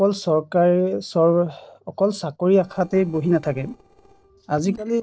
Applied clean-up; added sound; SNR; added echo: neural separator model SepFormer DNS4.